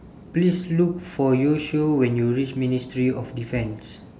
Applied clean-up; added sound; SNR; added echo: none; none; none; none.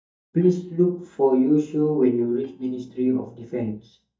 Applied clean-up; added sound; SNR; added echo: neural mask model DeepFilterNet 3.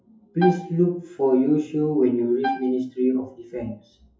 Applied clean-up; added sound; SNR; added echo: classical method WPE with log-MMSE.